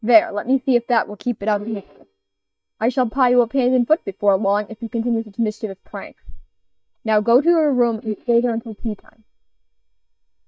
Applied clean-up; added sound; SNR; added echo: neural mask model DeepFilterNet 3.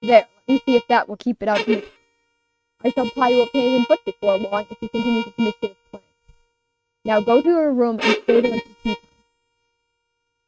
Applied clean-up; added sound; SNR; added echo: neural mask model RNNoise.